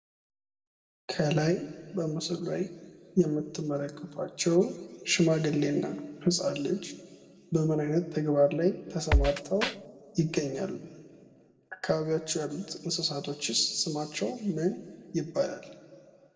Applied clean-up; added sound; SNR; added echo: none; Drum kit; -2 dB; reverberation time 1.5 s.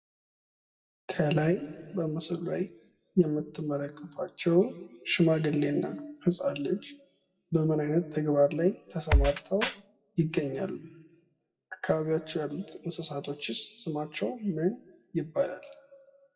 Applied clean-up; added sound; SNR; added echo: classical method WPE with log-MMSE.